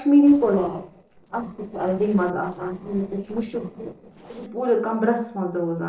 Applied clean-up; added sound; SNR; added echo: neural separator model SepFormer DNS4.